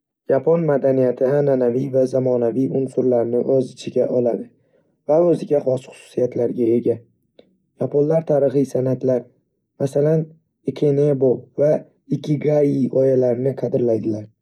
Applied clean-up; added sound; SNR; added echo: none; none; none; none.